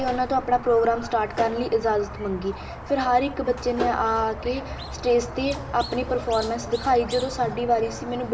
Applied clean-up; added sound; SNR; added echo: none; Squeak; 10 dB; reverberation time 0.8 s.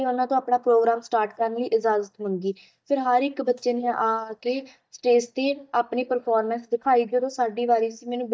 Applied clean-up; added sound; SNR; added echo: neural mask model DeepFilterNet 3.